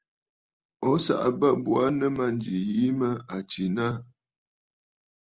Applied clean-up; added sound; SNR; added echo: none; none; none; none.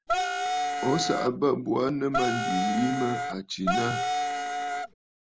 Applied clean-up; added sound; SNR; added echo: none; Wind instrument, woodwind instrument; -1 dB; none.